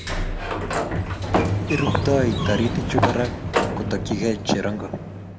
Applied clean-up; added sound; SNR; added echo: none; Sliding door; -1 dB; reverberation time 0.3 s.